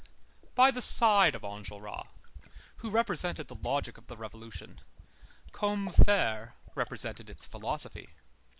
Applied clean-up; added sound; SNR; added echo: none; Fill (with liquid); 19 dB; none.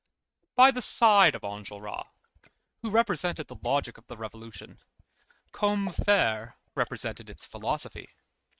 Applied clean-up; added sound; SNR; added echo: neural mask model RNNoise.